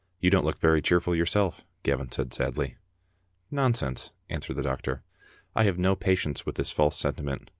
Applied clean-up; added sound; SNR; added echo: none; none; none; none.